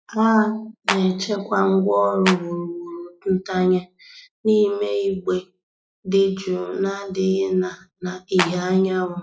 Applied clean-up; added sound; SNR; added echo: classical method log-MMSE.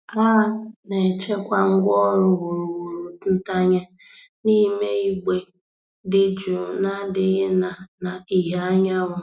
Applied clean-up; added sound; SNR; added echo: none; none; none; none.